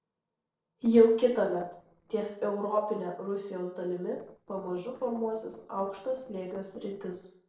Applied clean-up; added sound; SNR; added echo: neural separator model SepFormer DNS4.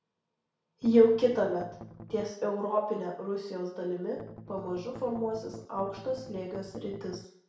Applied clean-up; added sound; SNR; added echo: none; Strum; 16 dB; reverberation time 0.6 s.